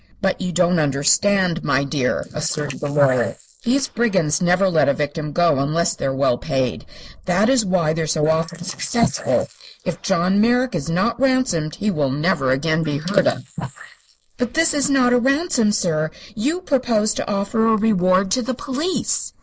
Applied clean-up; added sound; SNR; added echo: neural mask model Resemble Enhance denoiser.